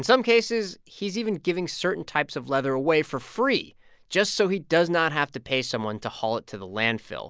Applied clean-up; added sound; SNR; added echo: none; none; none; none.